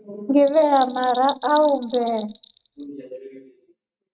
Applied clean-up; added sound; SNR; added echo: neural mask model RNNoise.